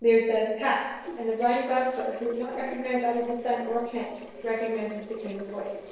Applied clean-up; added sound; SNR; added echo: neural separator model SepFormer DNS4.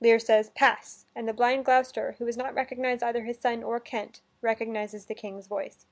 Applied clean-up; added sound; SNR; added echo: none; none; none; none.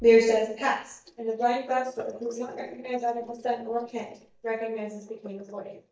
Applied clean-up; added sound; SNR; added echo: neural mask model DeepFilterNet 3.